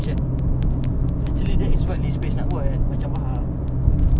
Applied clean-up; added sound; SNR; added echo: none; none; none; none.